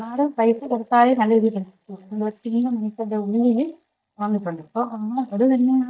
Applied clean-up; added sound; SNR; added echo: neural mask model DeepFilterNet 3.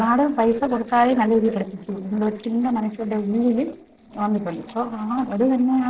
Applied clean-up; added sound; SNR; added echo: neural separator model SepFormer DNS4.